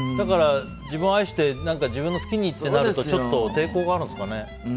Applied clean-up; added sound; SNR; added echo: none; none; none; none.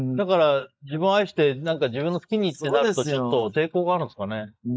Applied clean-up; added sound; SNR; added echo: neural mask model Resemble Enhance denoiser.